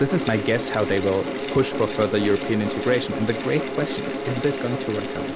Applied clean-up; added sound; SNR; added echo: none; Mechanical fan; 4 dB; none.